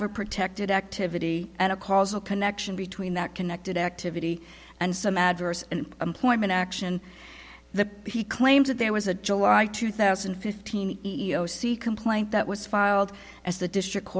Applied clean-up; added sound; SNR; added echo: none; none; none; none.